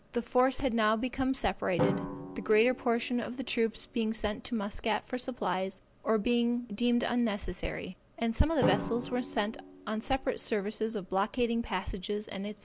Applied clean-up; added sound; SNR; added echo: none; Drum; 11 dB; none.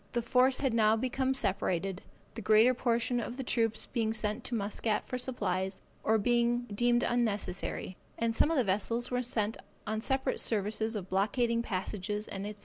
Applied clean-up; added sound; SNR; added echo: none; none; none; none.